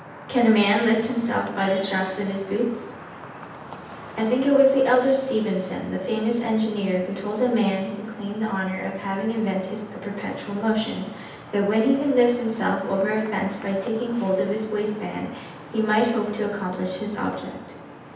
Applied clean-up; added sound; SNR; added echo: none; Traffic noise, roadway noise / Vehicle horn, car horn, honking; 16 dB; reverberation time 0.9 s.